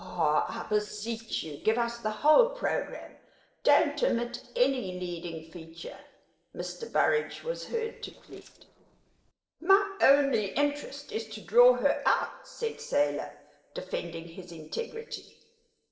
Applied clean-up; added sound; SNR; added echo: neural separator model SepFormer DNS4.